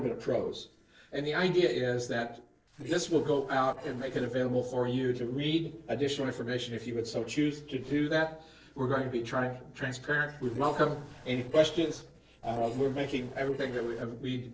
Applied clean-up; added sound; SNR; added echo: neural separator model SepFormer DNS4.